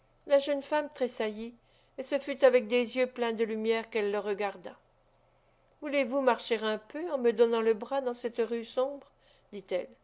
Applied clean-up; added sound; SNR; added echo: none; none; none; none.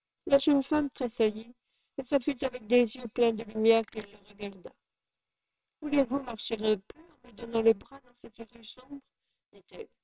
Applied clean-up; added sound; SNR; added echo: neural separator model SepFormer WHAMR!.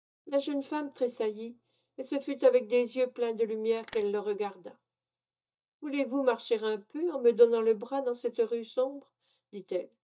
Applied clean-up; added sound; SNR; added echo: neural mask model DeepFilterNet 3.